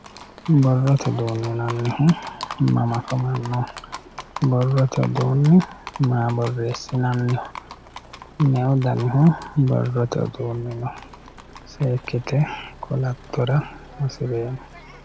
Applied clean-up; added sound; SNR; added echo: none; Livestock, farm animals, working animals; 17 dB; none.